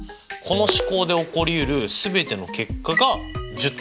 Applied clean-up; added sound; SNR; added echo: none; none; none; none.